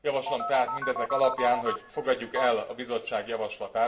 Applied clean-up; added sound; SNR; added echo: none; Telephone; 5 dB; reverberation time 0.5 s.